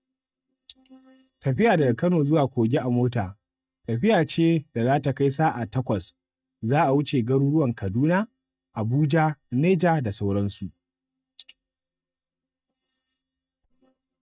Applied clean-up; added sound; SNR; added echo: neural mask model DeepFilterNet 3.